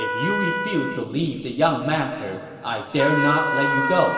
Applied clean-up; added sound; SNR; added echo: none; Trumpet; 3 dB; reverberation time 2.4 s.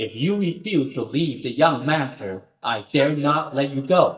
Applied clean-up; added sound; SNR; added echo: neural mask model DeepFilterNet 3.